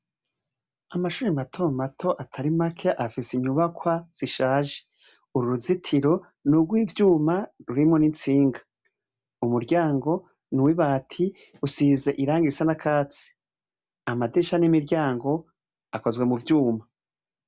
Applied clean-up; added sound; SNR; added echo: none; none; none; none.